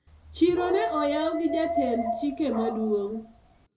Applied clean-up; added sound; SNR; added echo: none; Dog; 6 dB; reverberation time 0.4 s.